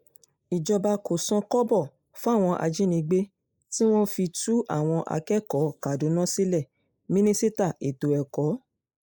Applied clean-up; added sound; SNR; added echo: neural mask model Resemble Enhance denoiser.